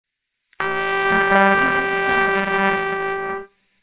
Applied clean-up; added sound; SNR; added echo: neural separator model SepFormer WHAMR!.